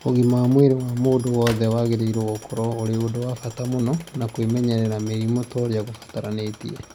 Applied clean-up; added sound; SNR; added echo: none; Drawer open or close + Tools; 20 dB; none.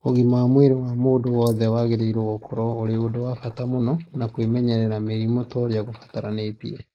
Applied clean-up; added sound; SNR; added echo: neural mask model Resemble Enhance denoiser.